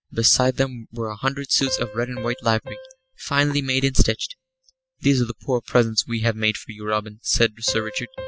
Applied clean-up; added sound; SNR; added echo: classical method spectral subtraction.